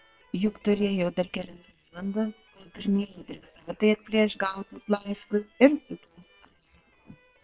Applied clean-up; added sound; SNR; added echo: neural separator model SepFormer WHAM!.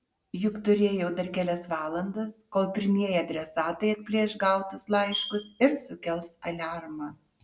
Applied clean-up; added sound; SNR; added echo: none; none; none; none.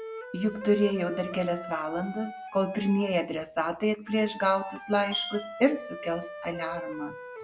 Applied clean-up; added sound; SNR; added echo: none; Wind instrument, woodwind instrument; 12 dB; none.